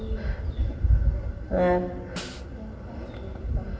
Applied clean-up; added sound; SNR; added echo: none; Snare drum; 17 dB; reverberation time 1.8 s.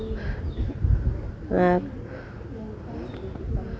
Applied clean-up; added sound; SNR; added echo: none; none; none; none.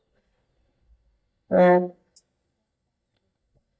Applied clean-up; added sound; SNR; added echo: neural mask model DeepFilterNet 3.